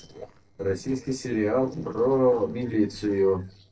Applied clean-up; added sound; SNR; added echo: neural separator model SepFormer DNS4.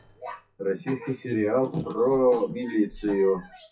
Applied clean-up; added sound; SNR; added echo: classical method WPE with log-MMSE.